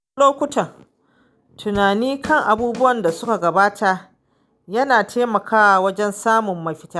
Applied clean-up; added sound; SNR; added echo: none; Drum / Drum kit; 17 dB; none.